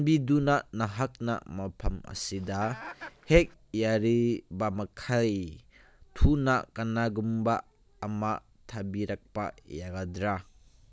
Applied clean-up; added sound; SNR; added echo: none; Chicken, rooster; 16 dB; none.